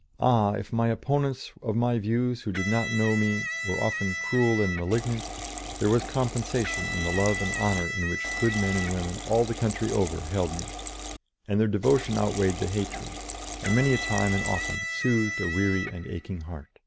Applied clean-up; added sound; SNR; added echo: none; Liquid + Electric guitar; 6 dB; none.